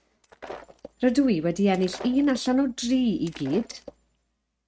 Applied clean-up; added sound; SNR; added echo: neural mask model RNNoise.